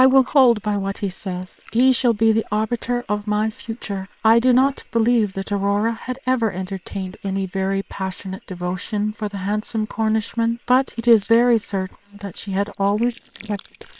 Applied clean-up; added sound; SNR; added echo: neural separator model SepFormer WHAM!.